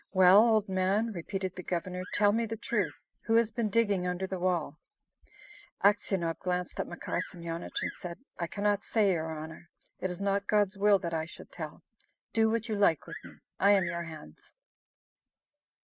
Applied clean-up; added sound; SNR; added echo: neural mask model RNNoise.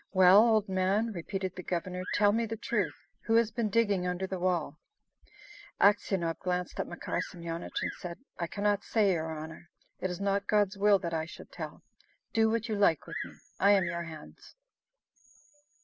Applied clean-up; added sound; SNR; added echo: none; Bird vocalization, bird call, bird song; 16 dB; none.